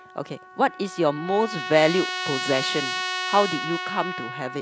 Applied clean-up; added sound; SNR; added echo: none; Trumpet; 6 dB; none.